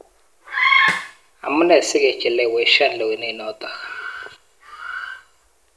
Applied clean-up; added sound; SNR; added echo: none; Snare drum; 19 dB; none.